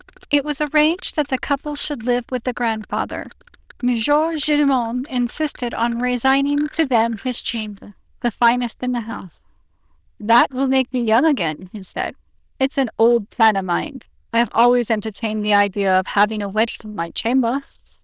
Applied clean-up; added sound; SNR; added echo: neural diffusion model UNIVERSE++.